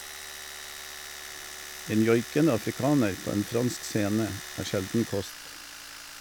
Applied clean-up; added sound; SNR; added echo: none; Domestic sounds, home sounds; 12 dB; none.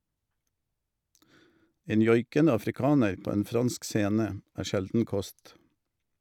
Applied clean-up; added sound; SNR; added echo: none; none; none; none.